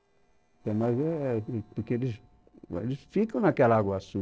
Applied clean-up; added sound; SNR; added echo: neural separator model SepFormer DNS4.